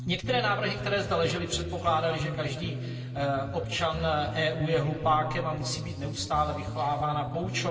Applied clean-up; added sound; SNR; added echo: none; Bass guitar; 7 dB; reverberation time 2.4 s.